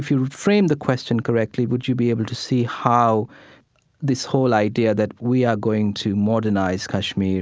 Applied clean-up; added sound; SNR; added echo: none; none; none; none.